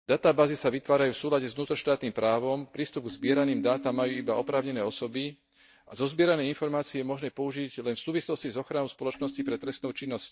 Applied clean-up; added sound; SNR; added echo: neural mask model DeepFilterNet 3.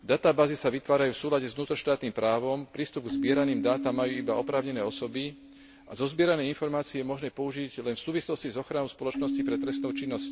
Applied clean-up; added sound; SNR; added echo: none; Keyboard (musical); 8 dB; none.